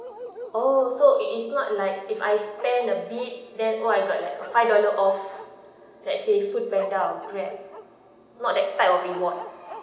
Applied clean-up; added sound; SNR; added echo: none; Bark; 18 dB; none.